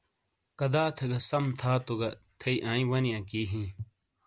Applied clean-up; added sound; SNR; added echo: none; none; none; none.